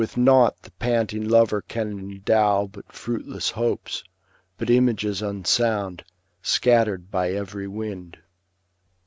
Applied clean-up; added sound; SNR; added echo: none; none; none; none.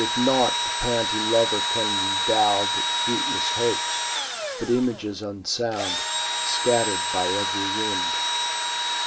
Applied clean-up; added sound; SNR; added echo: none; Engine / Drill; -1 dB; reverberation time 0.2 s.